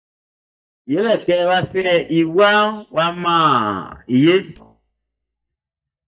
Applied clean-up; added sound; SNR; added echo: neural mask model DeepFilterNet 3.